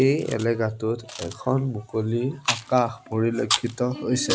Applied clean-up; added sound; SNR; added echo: none; Chewing, mastication; 9 dB; none.